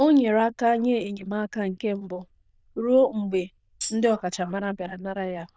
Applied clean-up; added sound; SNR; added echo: neural diffusion model UNIVERSE++.